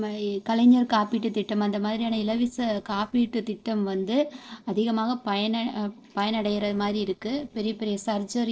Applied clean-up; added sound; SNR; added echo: neural separator model SepFormer DNS4.